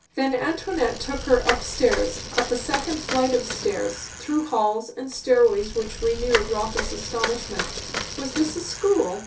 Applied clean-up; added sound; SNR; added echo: none; Bicycle; 7 dB; reverberation time 0.3 s.